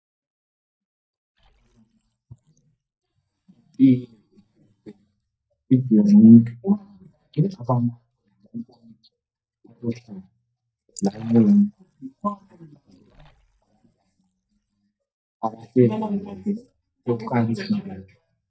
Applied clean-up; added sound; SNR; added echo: neural mask model DeepFilterNet 3.